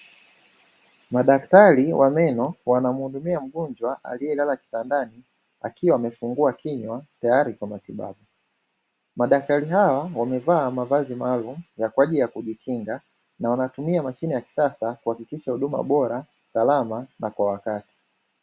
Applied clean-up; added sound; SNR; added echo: none; none; none; none.